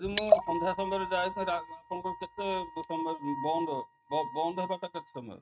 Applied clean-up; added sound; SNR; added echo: neural mask model RNNoise.